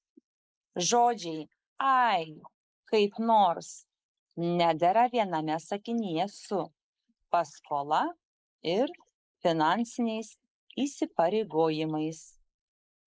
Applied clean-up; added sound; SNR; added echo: neural mask model Resemble Enhance denoiser.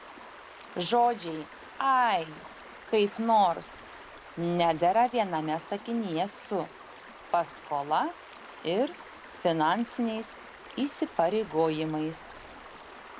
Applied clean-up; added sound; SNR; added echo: none; Stream; 17 dB; none.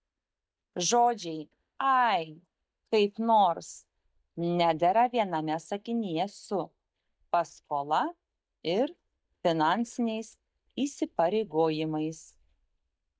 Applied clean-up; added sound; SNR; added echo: neural mask model DeepFilterNet 3.